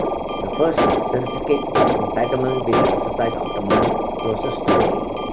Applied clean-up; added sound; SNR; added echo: none; Alarm; -4 dB; none.